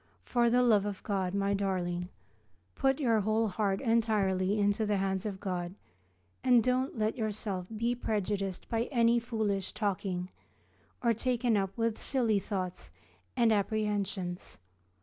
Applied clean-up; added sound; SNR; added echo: none; Raindrop / Drip; 20 dB; none.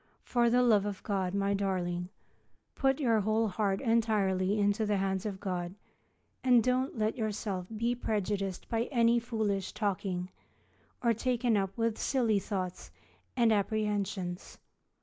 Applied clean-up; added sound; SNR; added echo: neural mask model Resemble Enhance denoiser.